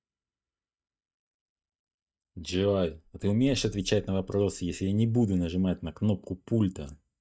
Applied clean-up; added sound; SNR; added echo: neural mask model DeepFilterNet 3.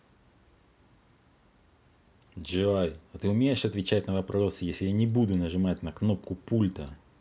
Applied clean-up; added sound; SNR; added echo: none; none; none; none.